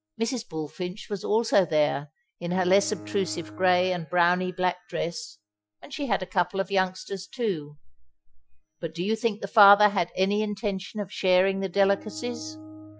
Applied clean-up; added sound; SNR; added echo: classical method Wiener filter.